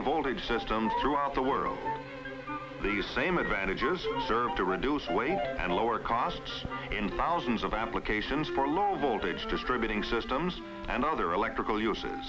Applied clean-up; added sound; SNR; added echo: none; Brass instrument; 18 dB; none.